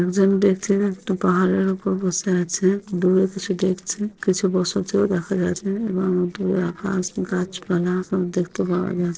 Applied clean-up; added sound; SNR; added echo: neural separator model SepFormer DNS4.